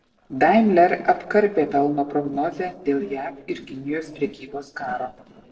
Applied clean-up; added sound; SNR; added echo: neural separator model SepFormer DNS4.